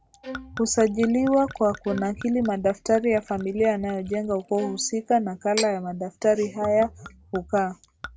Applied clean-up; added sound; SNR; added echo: none; Bowed string instrument + Gurgling / Chink, clink / Liquid; 16 dB; none.